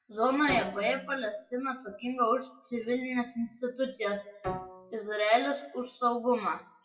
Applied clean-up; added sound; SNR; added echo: classical method WPE with log-MMSE.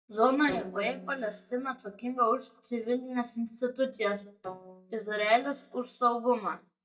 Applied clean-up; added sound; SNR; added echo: neural mask model DeepFilterNet 3.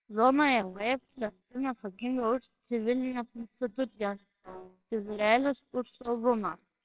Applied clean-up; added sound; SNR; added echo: neural separator model SepFormer WHAMR!.